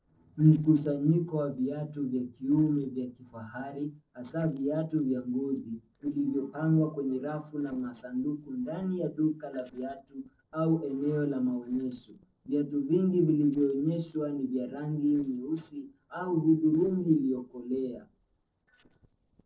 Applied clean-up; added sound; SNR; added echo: neural separator model SepFormer DNS4.